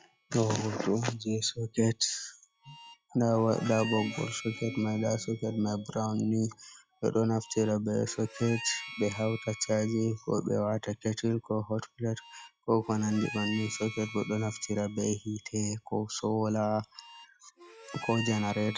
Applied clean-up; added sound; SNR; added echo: classical method log-MMSE.